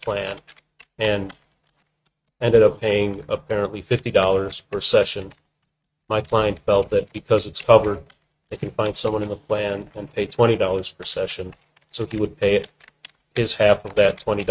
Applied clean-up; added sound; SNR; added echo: neural mask model RNNoise.